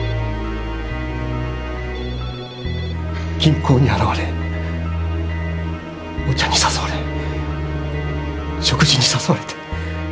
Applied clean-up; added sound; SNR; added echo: none; Musical instrument; 12 dB; none.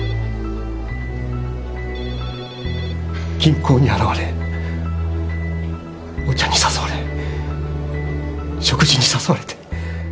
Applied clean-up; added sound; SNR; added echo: none; none; none; none.